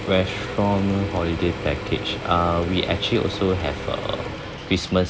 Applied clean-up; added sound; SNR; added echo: none; Drill / Mechanisms; 8 dB; none.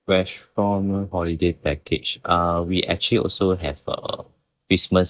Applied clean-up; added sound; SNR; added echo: neural mask model DeepFilterNet 3.